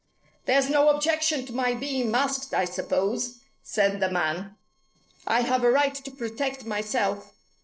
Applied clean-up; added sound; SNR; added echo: neural separator model SepFormer DNS4.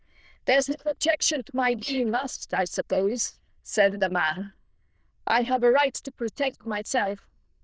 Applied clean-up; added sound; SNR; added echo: neural diffusion model UNIVERSE++.